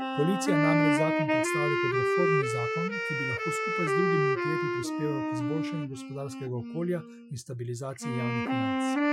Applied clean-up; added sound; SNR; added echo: classical method Wiener filter.